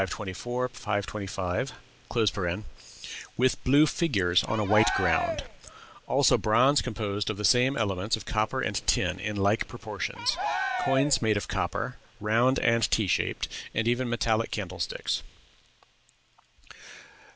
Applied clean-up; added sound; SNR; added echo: none; Cheering; 6 dB; none.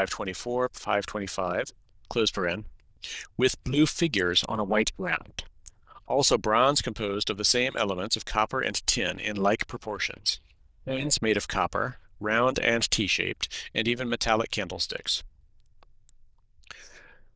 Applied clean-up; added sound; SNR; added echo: neural diffusion model UNIVERSE++.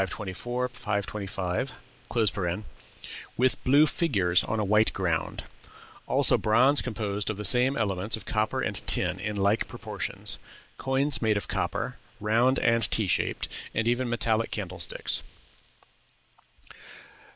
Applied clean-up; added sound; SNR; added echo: none; none; none; none.